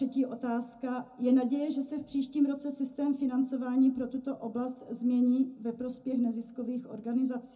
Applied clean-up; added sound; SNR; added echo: none; none; none; reverberation time 0.3 s.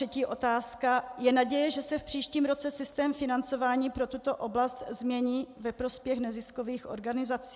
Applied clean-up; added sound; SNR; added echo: none; none; none; none.